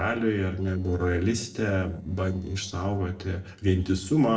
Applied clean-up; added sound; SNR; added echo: neural separator model SepFormer DNS4.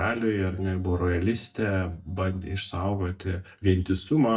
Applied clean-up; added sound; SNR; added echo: neural mask model DeepFilterNet 3.